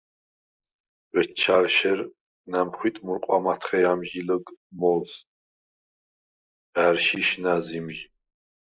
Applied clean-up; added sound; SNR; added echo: neural mask model Resemble Enhance denoiser.